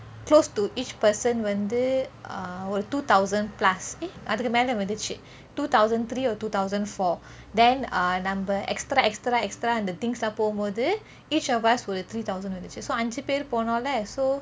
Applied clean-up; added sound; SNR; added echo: none; none; none; none.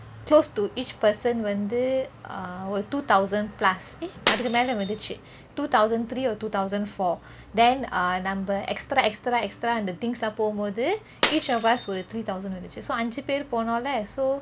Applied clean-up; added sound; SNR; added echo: none; Shatter; 11 dB; none.